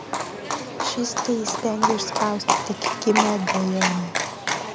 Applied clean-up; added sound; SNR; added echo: none; Livestock, farm animals, working animals; -1 dB; none.